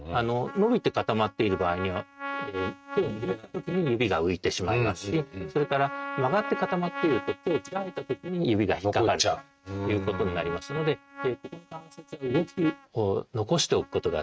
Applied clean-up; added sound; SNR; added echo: neural mask model RNNoise.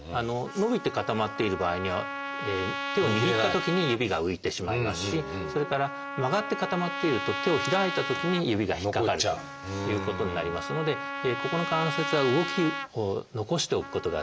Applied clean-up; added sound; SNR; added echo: none; Trumpet; 7 dB; none.